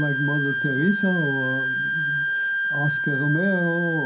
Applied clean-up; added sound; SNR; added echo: none; Wind instrument, woodwind instrument; 0 dB; reverberation time 0.3 s.